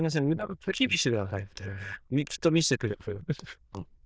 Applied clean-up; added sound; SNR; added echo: neural diffusion model UNIVERSE++.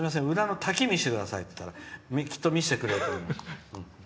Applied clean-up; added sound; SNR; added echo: none; none; none; none.